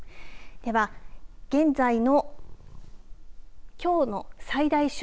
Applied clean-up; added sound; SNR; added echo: none; none; none; none.